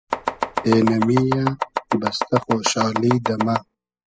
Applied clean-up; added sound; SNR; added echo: classical method spectral subtraction.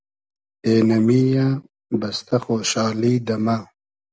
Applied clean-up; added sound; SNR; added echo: none; none; none; none.